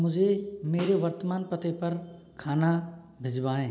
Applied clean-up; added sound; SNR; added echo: none; Snare drum; 18 dB; none.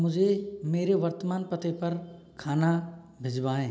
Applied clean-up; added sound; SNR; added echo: none; none; none; none.